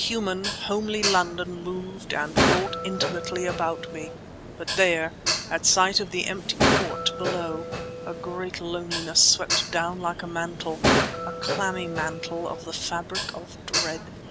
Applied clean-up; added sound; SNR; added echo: none; Dishes, pots, and pans; 1 dB; none.